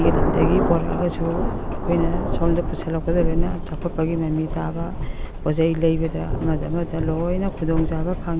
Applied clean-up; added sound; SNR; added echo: none; Thunder; 0 dB; none.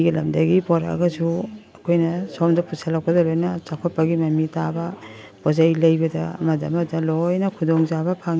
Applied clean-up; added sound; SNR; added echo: none; none; none; none.